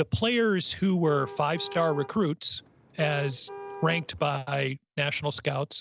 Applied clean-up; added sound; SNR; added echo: none; Car; 14 dB; none.